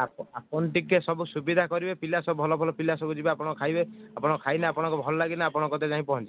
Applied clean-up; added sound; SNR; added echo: none; none; none; none.